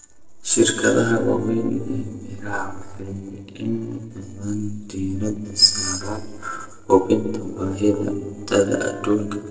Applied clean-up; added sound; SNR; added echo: neural separator model SepFormer DNS4.